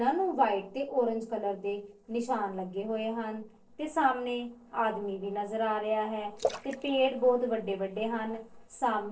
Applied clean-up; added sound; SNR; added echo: neural separator model SepFormer DNS4.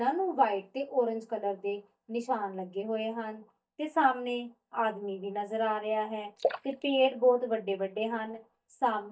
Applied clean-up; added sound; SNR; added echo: neural mask model DeepFilterNet 3.